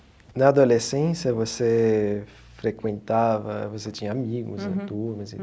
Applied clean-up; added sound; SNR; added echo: none; none; none; none.